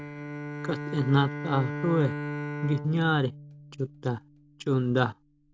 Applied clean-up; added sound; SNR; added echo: none; Bowed string instrument; 8 dB; none.